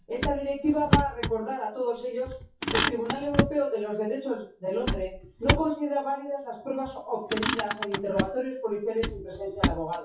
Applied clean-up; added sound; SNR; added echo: classical method WPE with log-MMSE.